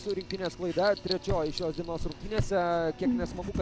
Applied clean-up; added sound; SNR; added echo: none; Writing; 4 dB; none.